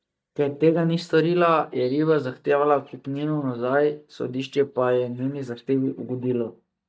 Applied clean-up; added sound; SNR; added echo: neural mask model DeepFilterNet 3.